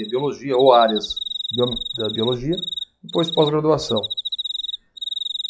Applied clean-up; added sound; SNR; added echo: classical method log-MMSE.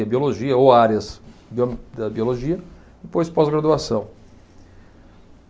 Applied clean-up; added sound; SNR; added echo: none; none; none; none.